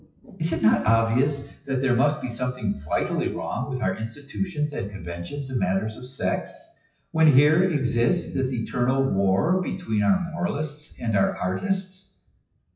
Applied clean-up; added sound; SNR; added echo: classical method WPE with log-MMSE.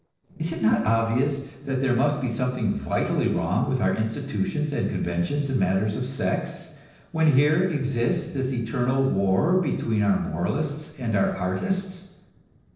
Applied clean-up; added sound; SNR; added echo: neural separator model SepFormer DNS4.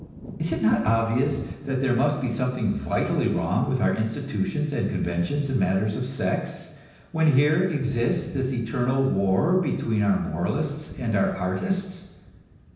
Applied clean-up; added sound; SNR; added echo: none; Thunder / Wind; 16 dB; reverberation time 0.9 s.